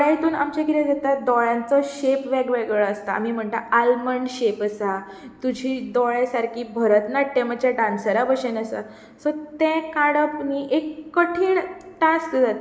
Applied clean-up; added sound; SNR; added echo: none; none; none; none.